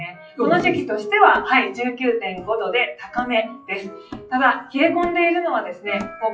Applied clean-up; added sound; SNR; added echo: classical method WPE with log-MMSE.